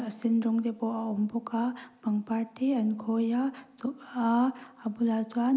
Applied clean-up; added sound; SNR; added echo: none; none; none; none.